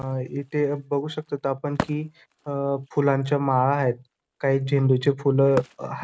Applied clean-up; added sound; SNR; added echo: none; Wood; 16 dB; none.